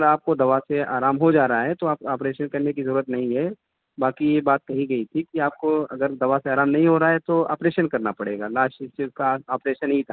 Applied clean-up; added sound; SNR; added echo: none; none; none; none.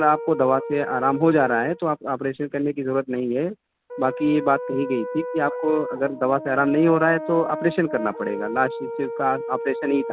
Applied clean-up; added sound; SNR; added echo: none; Brass instrument; 10 dB; none.